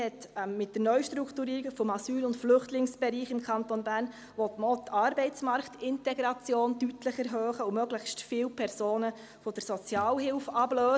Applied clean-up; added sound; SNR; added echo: none; none; none; none.